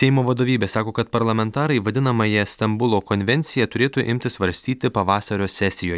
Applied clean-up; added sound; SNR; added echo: none; none; none; none.